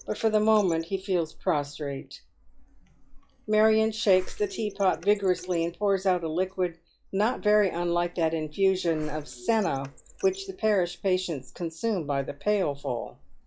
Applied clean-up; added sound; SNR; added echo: classical method log-MMSE.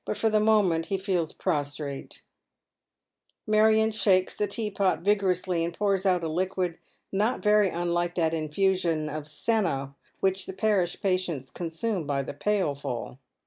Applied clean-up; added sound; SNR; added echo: none; none; none; none.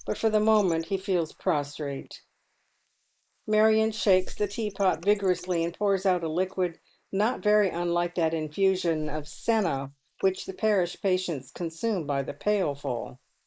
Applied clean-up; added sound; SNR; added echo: neural mask model Resemble Enhance denoiser.